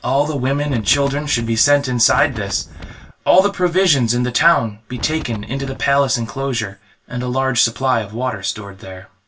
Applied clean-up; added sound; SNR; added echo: none; Wind; 14 dB; reverberation time 0.1 s.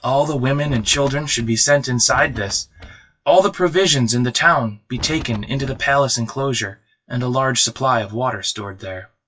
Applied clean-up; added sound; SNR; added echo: classical method WPE with log-MMSE.